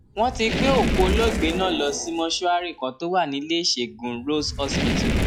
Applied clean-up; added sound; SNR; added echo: classical method log-MMSE.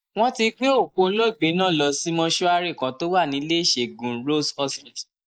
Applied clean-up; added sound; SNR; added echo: neural mask model Resemble Enhance denoiser.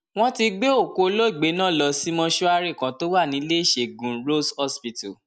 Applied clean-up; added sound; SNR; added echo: none; none; none; none.